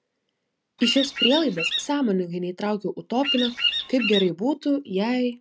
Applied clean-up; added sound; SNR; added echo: none; Bird vocalization, bird call, bird song; 2 dB; none.